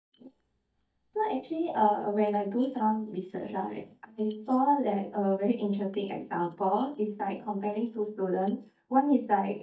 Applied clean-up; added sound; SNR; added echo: neural mask model DeepFilterNet 3.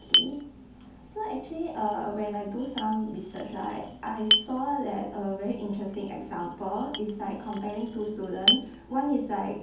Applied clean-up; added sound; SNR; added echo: none; Chink, clink; 1 dB; reverberation time 0.5 s.